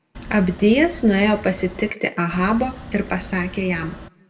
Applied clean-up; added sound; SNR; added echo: none; Wind; 15 dB; reverberation time 0.7 s.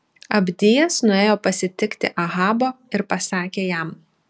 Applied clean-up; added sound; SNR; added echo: none; none; none; none.